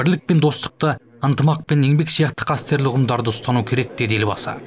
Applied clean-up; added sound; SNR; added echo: none; none; none; none.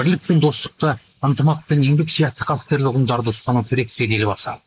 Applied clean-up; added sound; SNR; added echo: neural mask model Resemble Enhance denoiser.